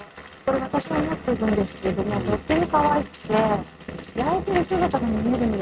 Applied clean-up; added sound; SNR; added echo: neural mask model RNNoise.